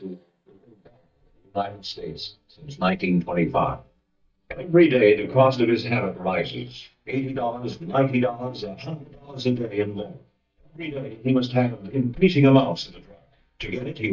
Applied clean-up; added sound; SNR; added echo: neural mask model DeepFilterNet 3.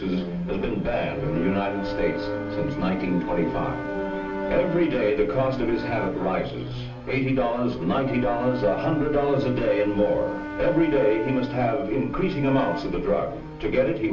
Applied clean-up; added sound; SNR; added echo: none; Wind instrument, woodwind instrument; 10 dB; reverberation time 0.3 s.